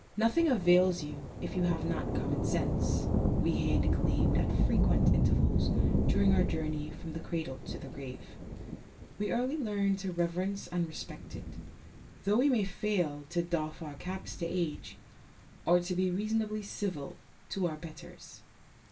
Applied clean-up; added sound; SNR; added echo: none; Thunder / Rain; 0 dB; reverberation time 0.2 s.